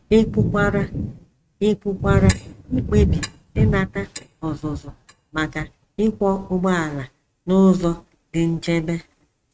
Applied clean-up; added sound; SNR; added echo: neural mask model RNNoise.